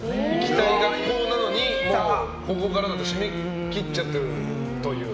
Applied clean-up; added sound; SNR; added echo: none; none; none; none.